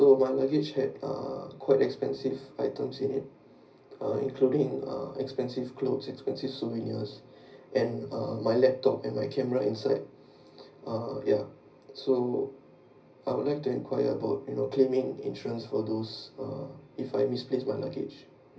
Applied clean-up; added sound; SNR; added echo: none; none; none; reverberation time 0.4 s.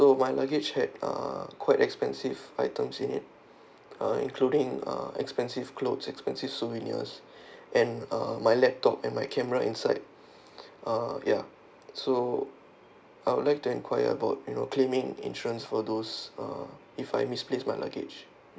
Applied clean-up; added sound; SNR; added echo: none; none; none; none.